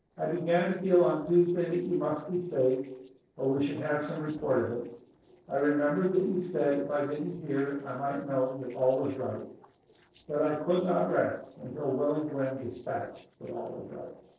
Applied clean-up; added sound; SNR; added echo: neural separator model SepFormer DNS4.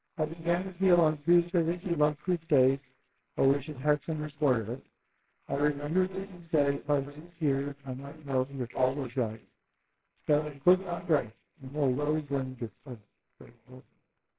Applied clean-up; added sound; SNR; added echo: neural separator model SepFormer WHAMR!.